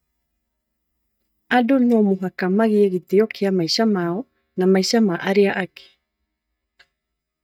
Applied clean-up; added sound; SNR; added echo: neural mask model DeepFilterNet 3.